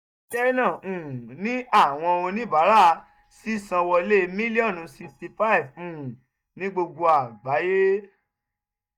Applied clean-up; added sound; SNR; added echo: neural mask model DeepFilterNet 3.